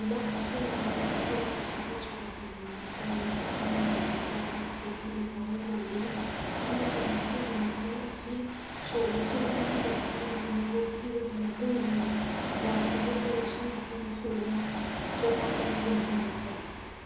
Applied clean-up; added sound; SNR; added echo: none; Ocean; 1 dB; reverberation time 1.0 s.